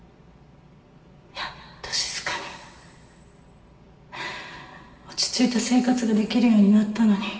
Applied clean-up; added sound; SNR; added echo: none; none; none; reverberation time 2.8 s.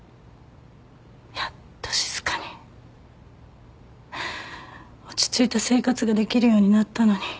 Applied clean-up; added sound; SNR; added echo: none; none; none; none.